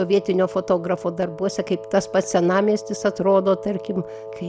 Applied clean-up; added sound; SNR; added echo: none; Wind instrument, woodwind instrument; 13 dB; none.